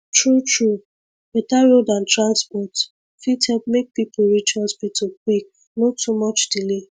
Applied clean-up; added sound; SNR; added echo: none; none; none; none.